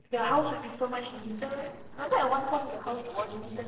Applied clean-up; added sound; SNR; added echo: neural separator model SepFormer DNS4.